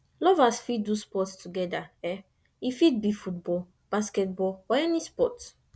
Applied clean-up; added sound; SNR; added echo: none; none; none; none.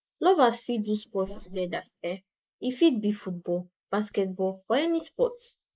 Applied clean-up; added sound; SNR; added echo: neural mask model Resemble Enhance denoiser.